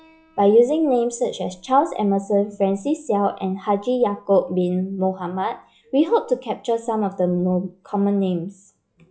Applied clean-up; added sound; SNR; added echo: classical method log-MMSE.